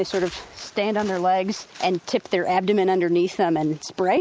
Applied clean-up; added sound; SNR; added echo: none; none; none; none.